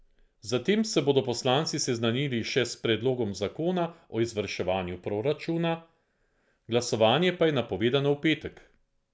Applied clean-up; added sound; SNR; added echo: none; none; none; none.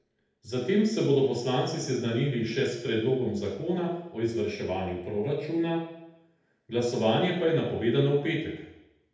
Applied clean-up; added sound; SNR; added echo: none; none; none; reverberation time 0.8 s.